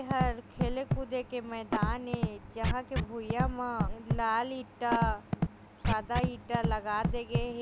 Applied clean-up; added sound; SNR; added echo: none; Scratching (performance technique); -1 dB; none.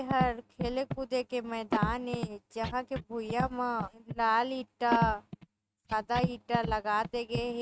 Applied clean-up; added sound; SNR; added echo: neural mask model RNNoise.